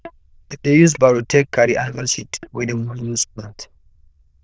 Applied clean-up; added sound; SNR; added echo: neural diffusion model UNIVERSE++.